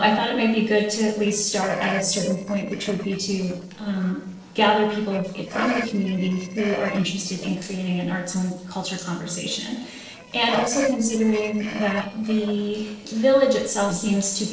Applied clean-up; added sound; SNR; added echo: neural separator model SepFormer DNS4.